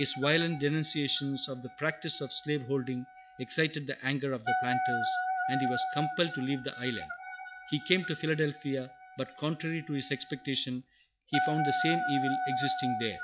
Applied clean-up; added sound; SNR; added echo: classical method log-MMSE.